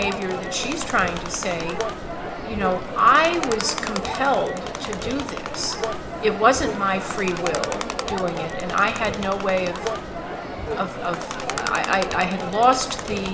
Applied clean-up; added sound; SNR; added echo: none; Crowd; 5 dB; reverberation time 1.6 s.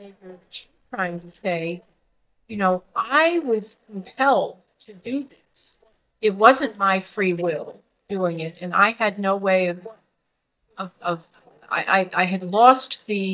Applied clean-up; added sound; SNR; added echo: neural mask model DeepFilterNet 3.